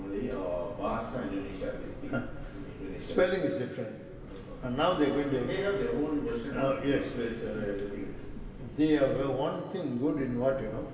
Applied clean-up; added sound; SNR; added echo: none; Train / Breathing; 12 dB; reverberation time 2.7 s.